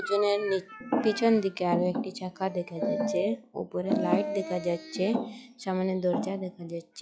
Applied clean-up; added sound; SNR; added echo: classical method log-MMSE.